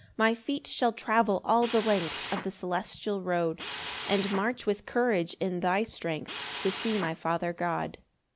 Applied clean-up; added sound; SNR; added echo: none; Drill; 10 dB; none.